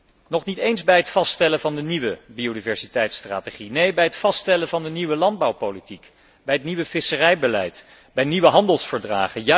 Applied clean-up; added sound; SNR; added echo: none; none; none; none.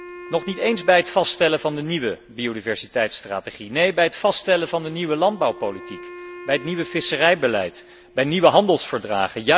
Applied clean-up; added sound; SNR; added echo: none; Wind instrument, woodwind instrument; 20 dB; none.